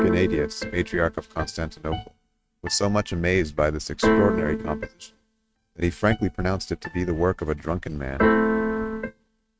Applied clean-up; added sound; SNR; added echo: neural mask model RNNoise.